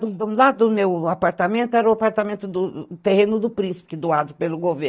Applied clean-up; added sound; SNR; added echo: neural mask model DeepFilterNet 3.